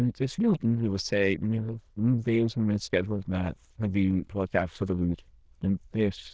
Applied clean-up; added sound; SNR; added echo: neural diffusion model UNIVERSE++.